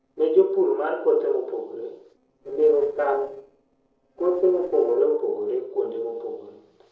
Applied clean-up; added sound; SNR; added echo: neural separator model SepFormer DNS4.